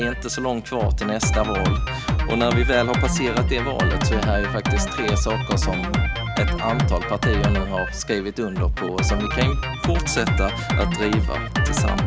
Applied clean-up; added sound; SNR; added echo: none; Drum kit; -4 dB; none.